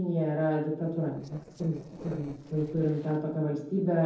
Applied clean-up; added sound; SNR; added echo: neural separator model SepFormer DNS4.